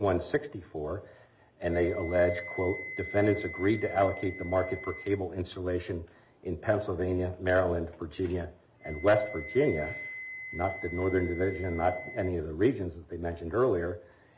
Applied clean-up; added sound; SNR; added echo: none; Wind instrument, woodwind instrument; 15 dB; none.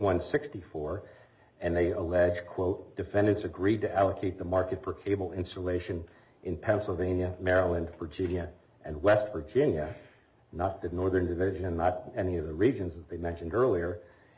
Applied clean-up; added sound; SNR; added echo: none; none; none; none.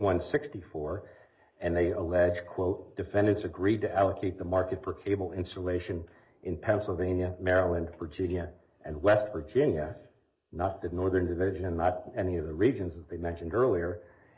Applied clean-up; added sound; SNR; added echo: neural mask model Resemble Enhance denoiser.